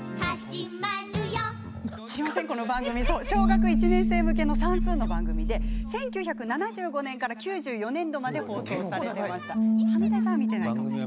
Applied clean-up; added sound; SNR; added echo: none; Bass guitar + Growling; -3 dB; none.